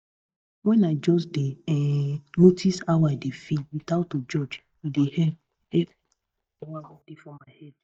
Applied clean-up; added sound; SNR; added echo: neural mask model DeepFilterNet 3.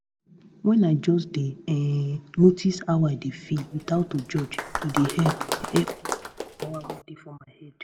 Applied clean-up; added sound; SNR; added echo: none; Applause; 8 dB; none.